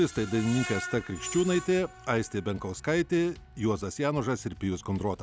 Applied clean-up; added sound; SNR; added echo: none; Screech; 15 dB; none.